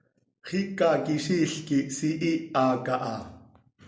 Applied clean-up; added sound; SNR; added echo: none; none; none; none.